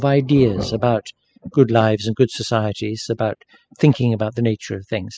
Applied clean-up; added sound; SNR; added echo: classical method spectral subtraction.